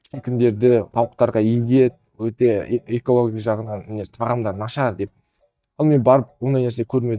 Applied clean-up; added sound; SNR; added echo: neural mask model DeepFilterNet 3.